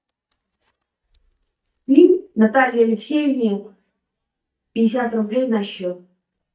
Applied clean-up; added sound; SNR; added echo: neural mask model DeepFilterNet 3.